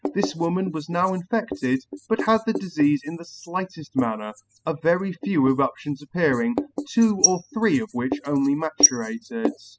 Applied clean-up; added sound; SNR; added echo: classical method spectral subtraction.